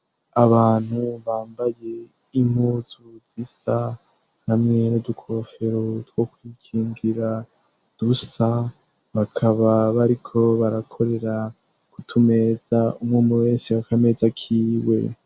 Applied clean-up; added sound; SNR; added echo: none; none; none; none.